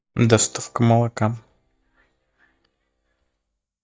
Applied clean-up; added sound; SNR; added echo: neural mask model DeepFilterNet 3.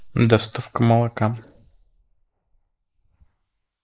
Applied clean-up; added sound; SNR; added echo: neural mask model Resemble Enhance denoiser.